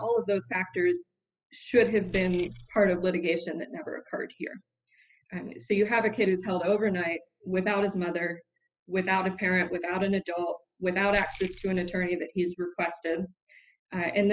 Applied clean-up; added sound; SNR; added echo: classical method spectral subtraction.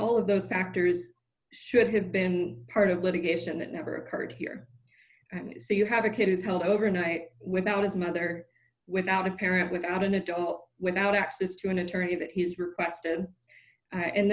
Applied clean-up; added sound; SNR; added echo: none; none; none; none.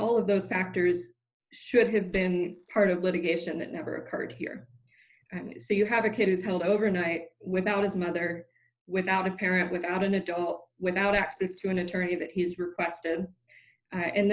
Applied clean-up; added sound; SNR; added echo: neural mask model Resemble Enhance denoiser.